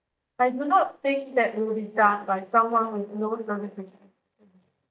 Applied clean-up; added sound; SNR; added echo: neural mask model DeepFilterNet 3.